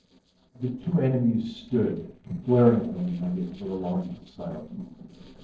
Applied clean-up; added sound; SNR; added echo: neural separator model SepFormer DNS4.